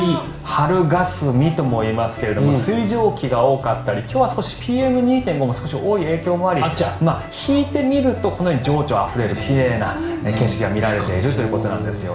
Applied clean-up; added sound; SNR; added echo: none; none; none; reverberation time 0.9 s.